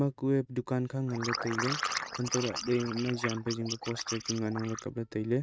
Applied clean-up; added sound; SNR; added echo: neural mask model RNNoise.